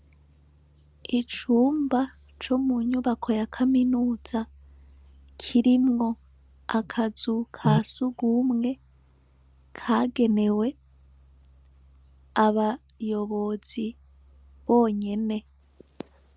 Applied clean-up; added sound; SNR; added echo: none; none; none; none.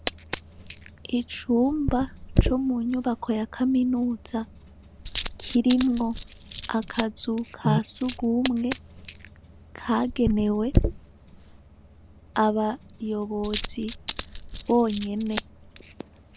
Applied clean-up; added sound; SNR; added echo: none; Coin (dropping); 6 dB; none.